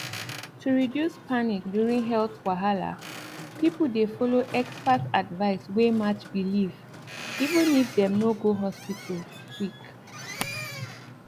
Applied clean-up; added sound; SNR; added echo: none; Boat, Water vehicle; 13 dB; none.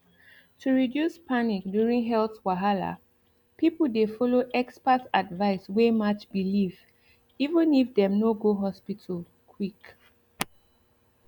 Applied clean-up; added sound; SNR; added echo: none; none; none; none.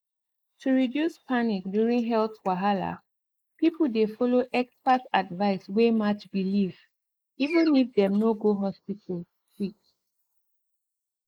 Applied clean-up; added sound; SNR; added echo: neural mask model Resemble Enhance denoiser.